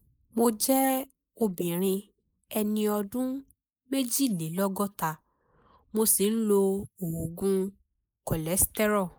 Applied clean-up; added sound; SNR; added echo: neural mask model Resemble Enhance denoiser.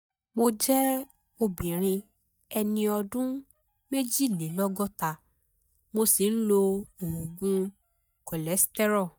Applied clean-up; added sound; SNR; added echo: neural mask model DeepFilterNet 3.